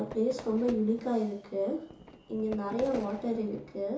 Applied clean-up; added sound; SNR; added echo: none; Fire / Fireworks; 14 dB; reverberation time 0.7 s.